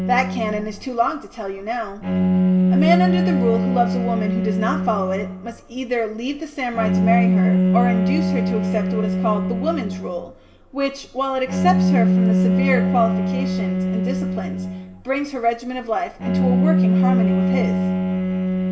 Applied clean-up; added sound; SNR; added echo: none; Bowed string instrument; -5 dB; reverberation time 2.5 s.